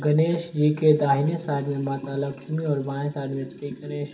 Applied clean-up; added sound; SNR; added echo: none; Liquid; 18 dB; reverberation time 0.7 s.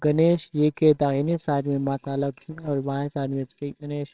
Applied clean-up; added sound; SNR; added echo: neural separator model SepFormer WHAMR!.